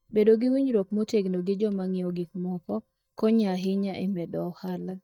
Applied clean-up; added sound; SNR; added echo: neural mask model DeepFilterNet 3.